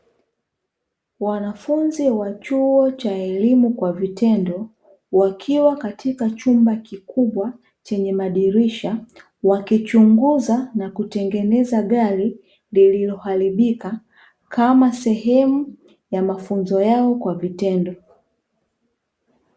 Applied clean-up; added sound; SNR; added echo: none; none; none; none.